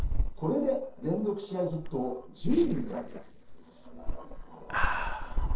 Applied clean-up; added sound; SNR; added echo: neural separator model SepFormer DNS4.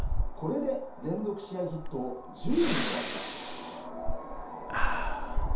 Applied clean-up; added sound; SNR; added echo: none; Breathing; -3 dB; reverberation time 0.6 s.